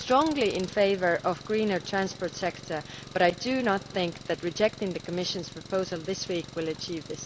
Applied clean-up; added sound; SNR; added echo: none; Engine; 16 dB; none.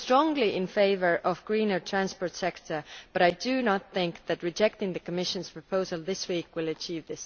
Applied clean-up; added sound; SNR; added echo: none; none; none; none.